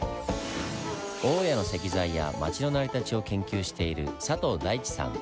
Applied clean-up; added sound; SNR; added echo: none; none; none; none.